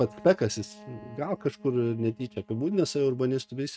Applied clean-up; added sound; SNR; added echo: neural mask model RNNoise.